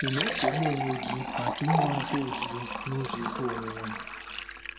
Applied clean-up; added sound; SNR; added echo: none; Fill (with liquid); 0 dB; none.